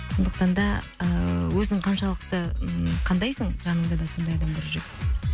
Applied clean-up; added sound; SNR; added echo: none; none; none; none.